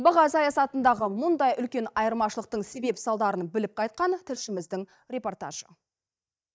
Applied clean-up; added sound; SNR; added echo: neural mask model DeepFilterNet 3.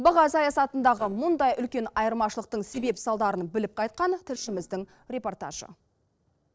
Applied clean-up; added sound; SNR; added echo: neural separator model SepFormer DNS4.